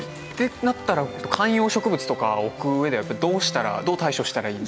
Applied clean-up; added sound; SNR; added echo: none; none; none; none.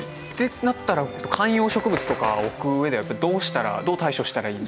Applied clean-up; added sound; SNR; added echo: none; Bird; 12 dB; none.